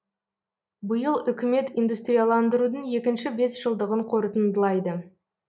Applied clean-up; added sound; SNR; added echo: none; none; none; none.